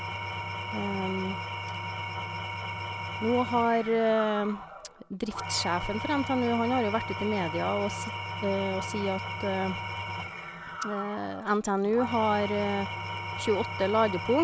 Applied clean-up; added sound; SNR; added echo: none; Engine / Tools; 6 dB; none.